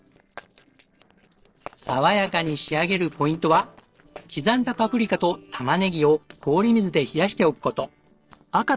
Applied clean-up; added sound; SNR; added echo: neural separator model SepFormer DNS4.